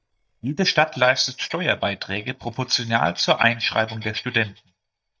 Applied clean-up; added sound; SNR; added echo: neural mask model DeepFilterNet 3.